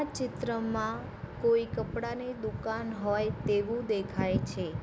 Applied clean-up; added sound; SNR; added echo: none; none; none; none.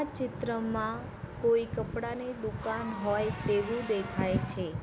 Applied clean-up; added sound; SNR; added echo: none; Engine / Car; 16 dB; none.